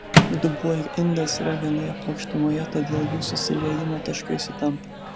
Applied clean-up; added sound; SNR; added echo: none; Microwave oven; 2 dB; none.